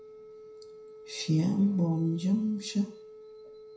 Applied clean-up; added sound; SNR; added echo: none; Telephone; 18 dB; reverberation time 0.5 s.